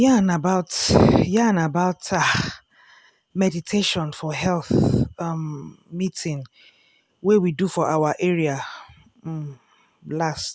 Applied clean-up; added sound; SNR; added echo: none; none; none; none.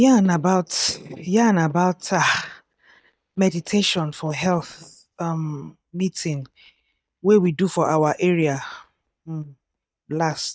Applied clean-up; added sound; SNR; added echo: neural mask model DeepFilterNet 3.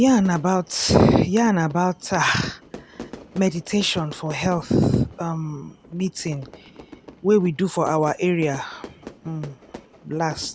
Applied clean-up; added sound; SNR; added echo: none; Fire / Fireworks; 20 dB; none.